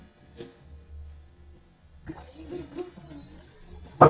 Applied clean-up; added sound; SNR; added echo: neural mask model DeepFilterNet 3.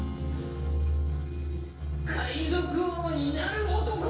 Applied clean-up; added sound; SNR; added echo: neural separator model SepFormer DNS4.